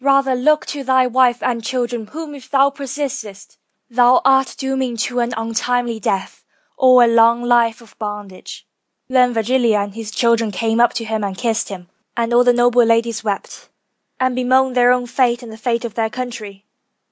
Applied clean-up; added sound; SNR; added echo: none; none; none; none.